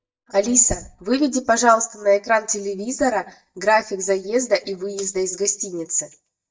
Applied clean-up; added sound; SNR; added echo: neural mask model DeepFilterNet 3.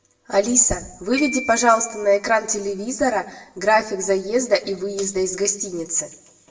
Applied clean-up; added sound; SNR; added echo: none; Glockenspiel; 16 dB; reverberation time 0.6 s.